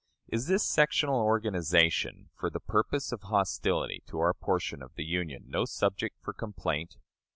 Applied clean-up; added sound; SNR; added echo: none; none; none; none.